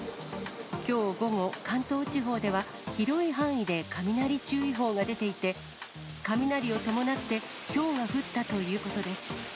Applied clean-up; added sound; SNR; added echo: none; none; none; none.